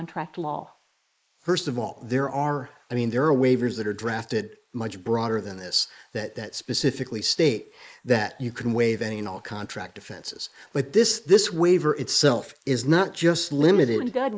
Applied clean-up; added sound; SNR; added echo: neural mask model Resemble Enhance denoiser.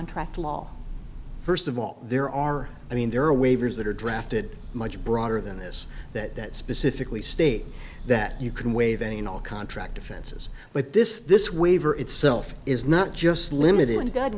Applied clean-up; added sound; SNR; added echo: none; Bird / Breathing; 12 dB; none.